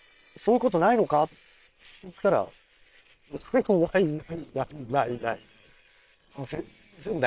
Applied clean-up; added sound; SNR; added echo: neural separator model SepFormer WHAM!.